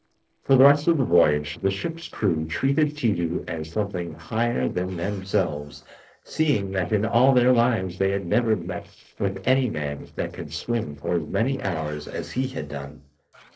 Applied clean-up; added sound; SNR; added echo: neural separator model SepFormer DNS4.